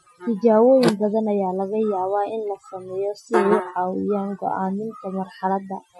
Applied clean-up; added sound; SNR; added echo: classical method Wiener filter.